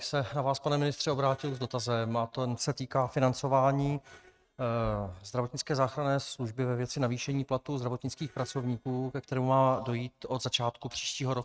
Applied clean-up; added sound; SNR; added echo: neural mask model RNNoise.